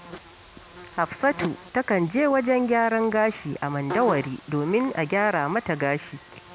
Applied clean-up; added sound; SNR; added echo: none; Buzz; 16 dB; none.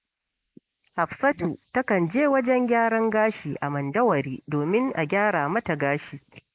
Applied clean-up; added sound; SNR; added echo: neural mask model Resemble Enhance denoiser.